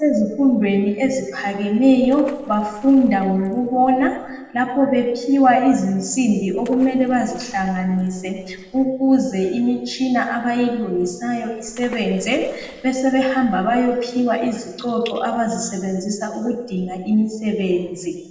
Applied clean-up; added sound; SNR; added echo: neural separator model SepFormer DNS4.